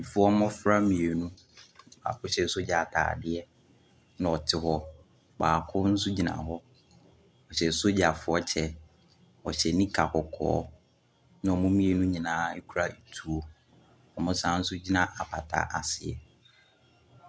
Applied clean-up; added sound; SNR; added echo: none; none; none; none.